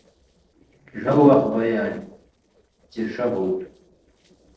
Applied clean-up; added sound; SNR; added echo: neural separator model SepFormer DNS4.